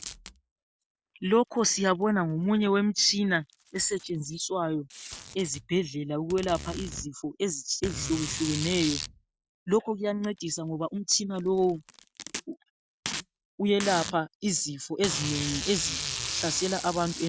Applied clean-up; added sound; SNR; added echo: none; Packing tape, duct tape; 10 dB; none.